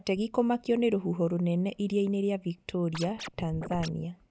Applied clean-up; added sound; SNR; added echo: none; Scratching (performance technique); 11 dB; none.